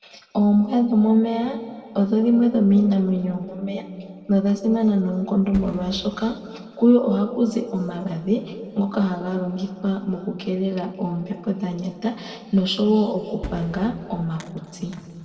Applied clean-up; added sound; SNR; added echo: none; Fireworks; 16 dB; reverberation time 2.2 s.